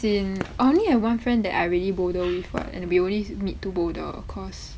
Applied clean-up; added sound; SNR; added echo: none; Fireworks; 18 dB; none.